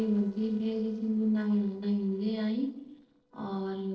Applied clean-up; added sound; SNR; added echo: neural separator model SepFormer DNS4.